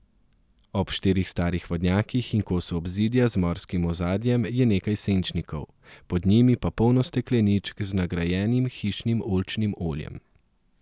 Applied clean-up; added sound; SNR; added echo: none; none; none; none.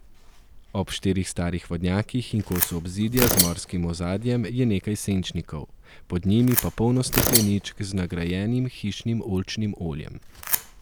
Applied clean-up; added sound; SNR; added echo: none; Tearing; 5 dB; none.